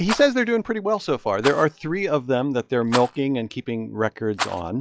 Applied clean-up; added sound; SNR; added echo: classical method log-MMSE.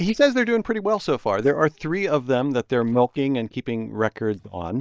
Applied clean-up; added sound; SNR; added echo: neural mask model DeepFilterNet 3.